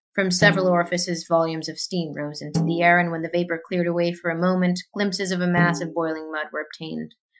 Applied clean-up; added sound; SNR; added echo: classical method Wiener filter.